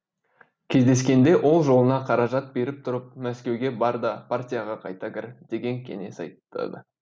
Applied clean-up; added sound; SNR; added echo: none; none; none; none.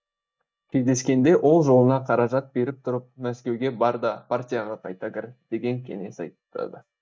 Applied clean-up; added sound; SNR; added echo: neural mask model DeepFilterNet 3.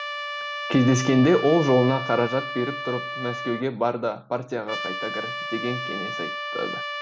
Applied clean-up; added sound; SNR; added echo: none; Trumpet; 8 dB; none.